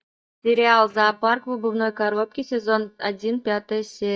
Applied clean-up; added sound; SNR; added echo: neural mask model DeepFilterNet 3.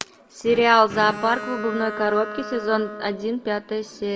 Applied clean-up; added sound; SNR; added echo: none; Bowed string instrument; 12 dB; reverberation time 0.2 s.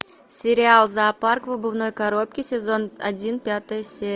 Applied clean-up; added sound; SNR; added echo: none; none; none; none.